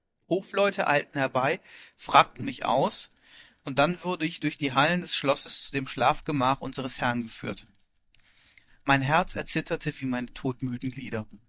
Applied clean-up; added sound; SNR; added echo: neural mask model DeepFilterNet 3.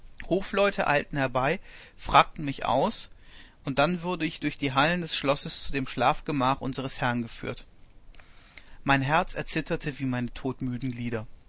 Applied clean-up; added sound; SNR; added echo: none; none; none; none.